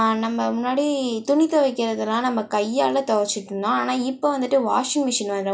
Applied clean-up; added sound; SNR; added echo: none; none; none; none.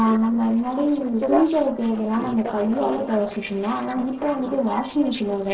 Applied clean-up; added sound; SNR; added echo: neural separator model SepFormer DNS4.